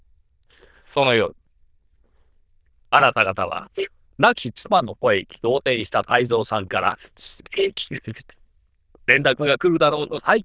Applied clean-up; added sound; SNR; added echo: neural diffusion model UNIVERSE++.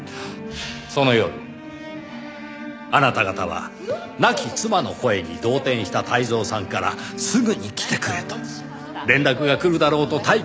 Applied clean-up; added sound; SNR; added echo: none; none; none; none.